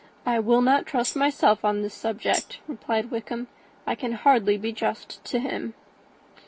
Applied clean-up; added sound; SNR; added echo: none; Tambourine; 12 dB; none.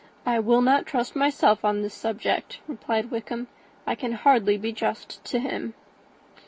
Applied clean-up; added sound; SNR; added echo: none; none; none; none.